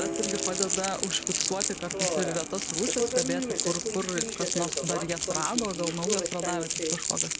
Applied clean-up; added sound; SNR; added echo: none; Crackle + Subway, metro, underground; -3 dB; none.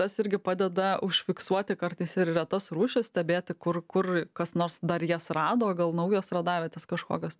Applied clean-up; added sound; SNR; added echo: none; none; none; none.